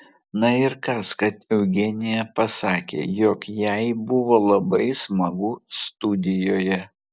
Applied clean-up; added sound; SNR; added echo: none; none; none; none.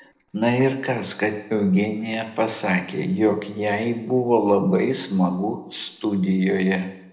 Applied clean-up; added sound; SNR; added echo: neural separator model SepFormer DNS4.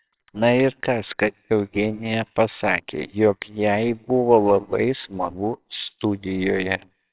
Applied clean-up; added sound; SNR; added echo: neural separator model SepFormer WHAMR!.